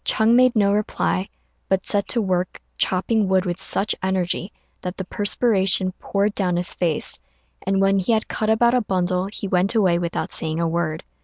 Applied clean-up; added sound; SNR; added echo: none; none; none; none.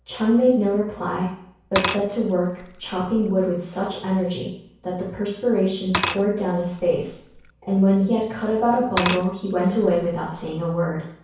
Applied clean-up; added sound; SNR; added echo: none; Glass / Liquid; 11 dB; reverberation time 0.6 s.